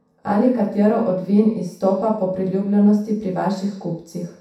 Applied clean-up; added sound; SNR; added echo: none; none; none; reverberation time 0.7 s.